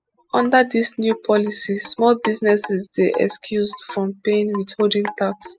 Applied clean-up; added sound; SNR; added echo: classical method spectral subtraction.